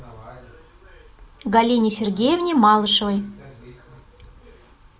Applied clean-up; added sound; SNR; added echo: none; none; none; none.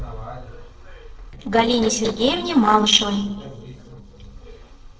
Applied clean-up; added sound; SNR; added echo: neural separator model SepFormer DNS4.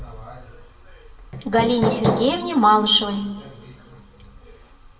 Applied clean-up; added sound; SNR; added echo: none; Hammer; 1 dB; reverberation time 1.0 s.